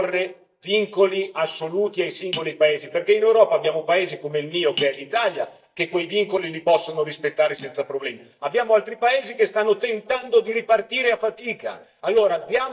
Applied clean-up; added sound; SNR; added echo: neural mask model DeepFilterNet 3.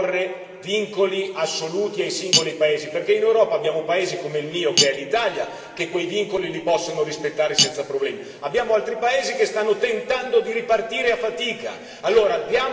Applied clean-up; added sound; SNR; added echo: none; Cutlery, silverware; 5 dB; reverberation time 2.5 s.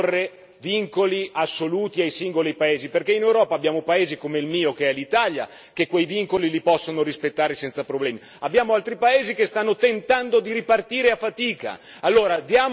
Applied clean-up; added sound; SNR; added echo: none; none; none; none.